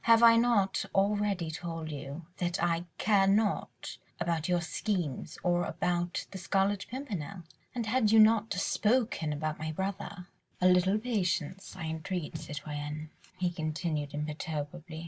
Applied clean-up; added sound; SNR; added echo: none; none; none; none.